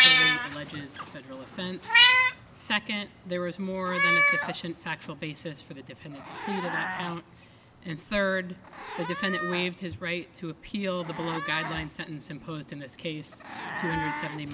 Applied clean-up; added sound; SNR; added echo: none; Meow; -5 dB; none.